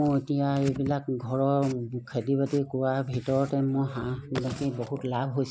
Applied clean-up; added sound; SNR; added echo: none; none; none; none.